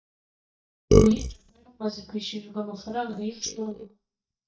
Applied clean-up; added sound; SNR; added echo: neural mask model DeepFilterNet 3.